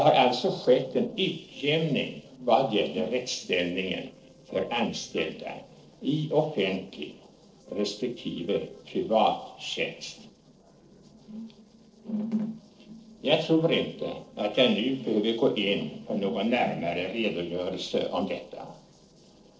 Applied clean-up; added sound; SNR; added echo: neural separator model SepFormer DNS4.